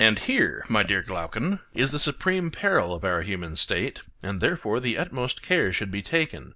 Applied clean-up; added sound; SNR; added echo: none; none; none; none.